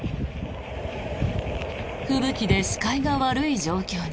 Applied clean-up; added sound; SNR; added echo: none; none; none; none.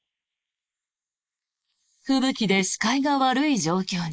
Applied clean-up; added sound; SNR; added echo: neural mask model Resemble Enhance denoiser.